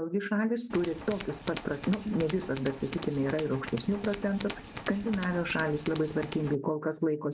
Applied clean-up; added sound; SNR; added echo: none; Tools; 11 dB; none.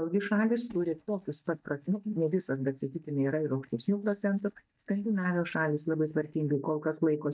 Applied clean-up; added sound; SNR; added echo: neural mask model DeepFilterNet 3.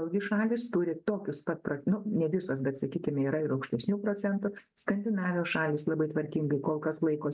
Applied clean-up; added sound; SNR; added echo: none; none; none; none.